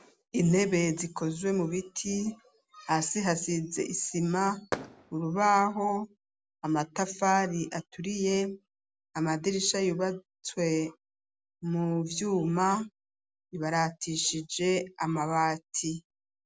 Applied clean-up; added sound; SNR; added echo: none; Fireworks; 13 dB; none.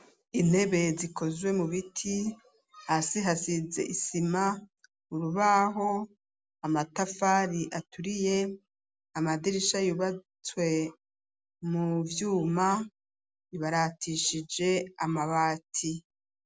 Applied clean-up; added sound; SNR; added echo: none; none; none; none.